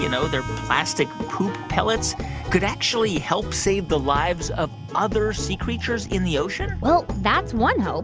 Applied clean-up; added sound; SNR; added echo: none; Harmonica; 17 dB; none.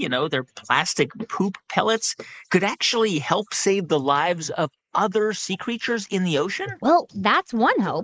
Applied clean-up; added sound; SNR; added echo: neural mask model Resemble Enhance denoiser.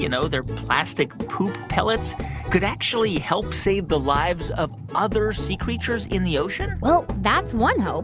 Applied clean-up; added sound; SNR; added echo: none; none; none; none.